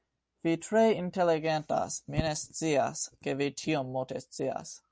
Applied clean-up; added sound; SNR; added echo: none; none; none; none.